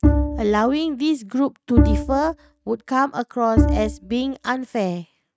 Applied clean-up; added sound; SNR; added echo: neural mask model RNNoise.